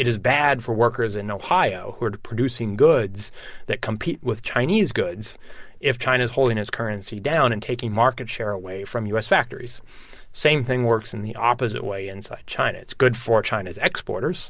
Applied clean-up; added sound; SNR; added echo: none; none; none; none.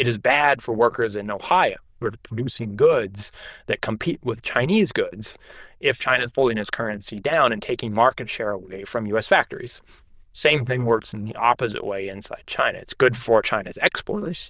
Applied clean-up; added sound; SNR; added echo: neural diffusion model UNIVERSE++.